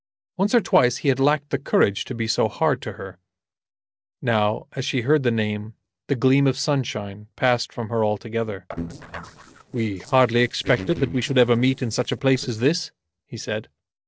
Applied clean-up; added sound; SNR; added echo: neural separator model SepFormer DNS4.